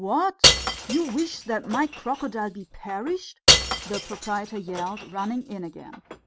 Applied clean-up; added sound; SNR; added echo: none; Shatter / Crushing; -3 dB; none.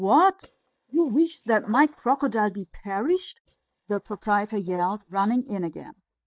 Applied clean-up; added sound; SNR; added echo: neural mask model DeepFilterNet 3.